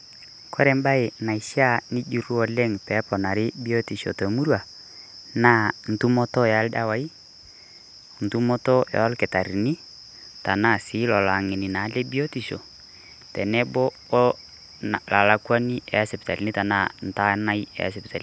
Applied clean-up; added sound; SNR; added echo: none; none; none; none.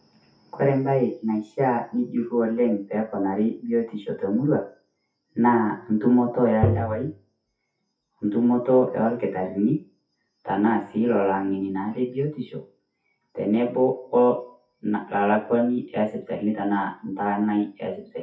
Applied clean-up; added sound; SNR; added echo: classical method WPE with log-MMSE.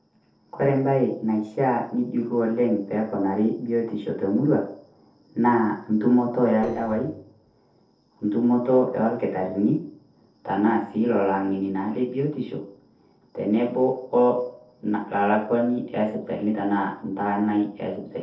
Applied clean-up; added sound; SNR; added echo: neural separator model SepFormer DNS4.